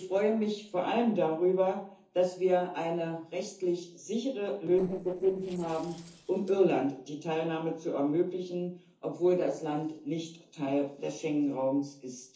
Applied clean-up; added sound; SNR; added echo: neural separator model SepFormer DNS4.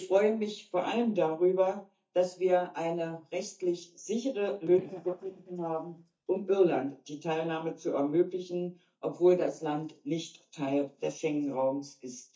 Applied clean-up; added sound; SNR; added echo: neural mask model DeepFilterNet 3.